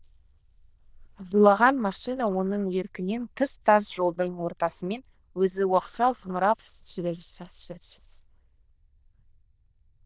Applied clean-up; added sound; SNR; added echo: neural diffusion model UNIVERSE++.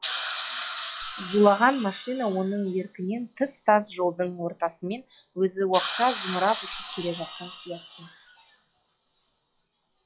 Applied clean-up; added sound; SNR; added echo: classical method log-MMSE.